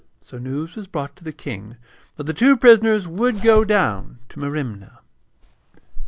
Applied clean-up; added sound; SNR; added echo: none; Zipper (clothing); 9 dB; none.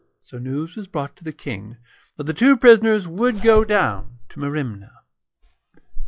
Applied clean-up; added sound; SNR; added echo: classical method log-MMSE.